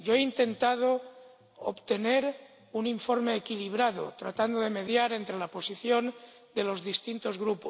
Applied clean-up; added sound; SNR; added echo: none; none; none; none.